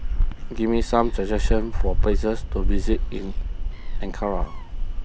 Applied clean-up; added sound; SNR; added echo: none; Gull, seagull; -5 dB; none.